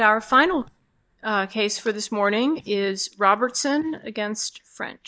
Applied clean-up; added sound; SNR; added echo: neural mask model DeepFilterNet 3.